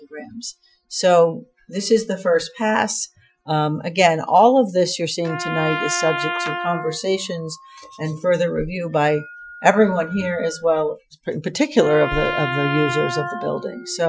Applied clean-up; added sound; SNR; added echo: classical method Wiener filter.